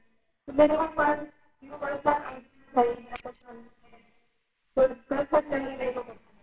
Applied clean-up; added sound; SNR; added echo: neural separator model SepFormer WHAMR!.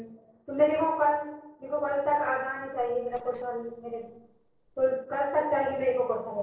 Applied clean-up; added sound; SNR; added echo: neural separator model SepFormer DNS4.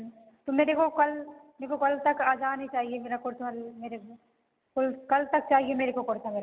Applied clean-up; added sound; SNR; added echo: none; none; none; none.